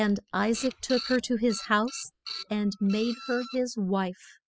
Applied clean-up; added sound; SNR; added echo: classical method spectral subtraction.